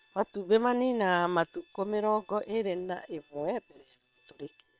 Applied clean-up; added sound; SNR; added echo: neural separator model SepFormer WHAM!.